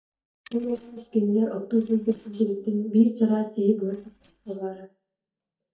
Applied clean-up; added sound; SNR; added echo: neural mask model DeepFilterNet 3.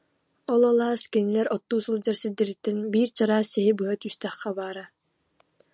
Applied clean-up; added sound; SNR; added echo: none; none; none; none.